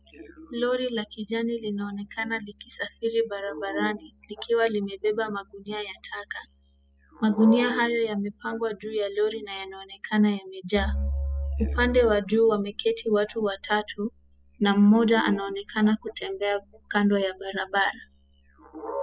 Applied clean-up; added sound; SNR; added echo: classical method spectral subtraction.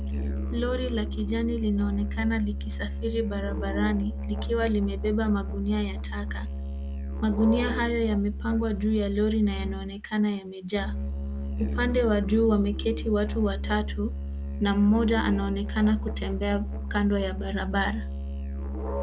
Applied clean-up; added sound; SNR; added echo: none; Musical instrument; 4 dB; none.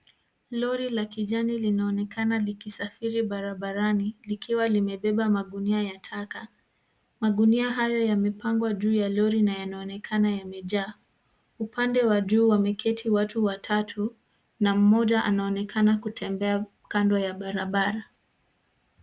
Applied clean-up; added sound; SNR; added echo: none; none; none; none.